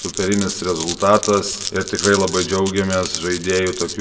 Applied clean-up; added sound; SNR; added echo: none; Glass; 9 dB; reverberation time 1.1 s.